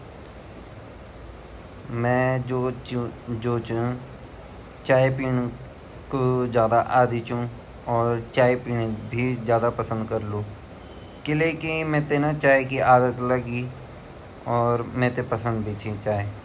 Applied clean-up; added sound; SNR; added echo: none; none; none; none.